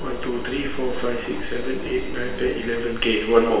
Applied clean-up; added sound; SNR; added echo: none; Engine; 11 dB; reverberation time 1.5 s.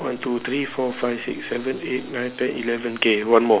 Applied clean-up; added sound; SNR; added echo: none; none; none; none.